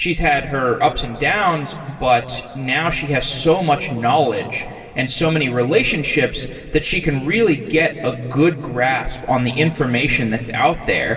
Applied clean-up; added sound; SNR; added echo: none; none; none; reverberation time 2.4 s.